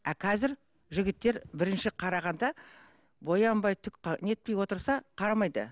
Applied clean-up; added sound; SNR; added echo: none; none; none; none.